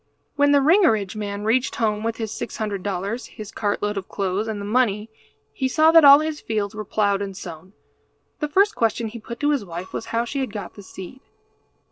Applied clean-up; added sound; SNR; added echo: neural separator model SepFormer DNS4.